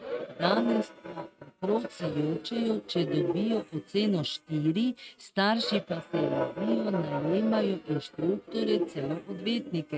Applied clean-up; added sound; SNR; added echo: neural mask model RNNoise.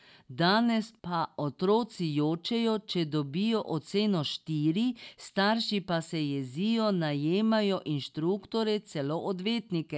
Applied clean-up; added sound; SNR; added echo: none; none; none; none.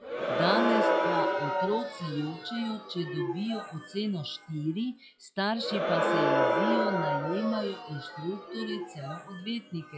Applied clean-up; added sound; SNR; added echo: classical method log-MMSE.